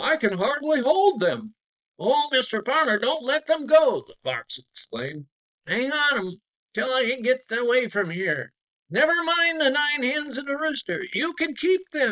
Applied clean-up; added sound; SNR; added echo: neural mask model Resemble Enhance denoiser.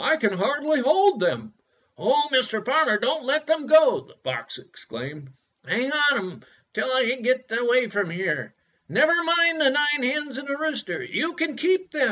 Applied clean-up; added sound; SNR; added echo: none; none; none; none.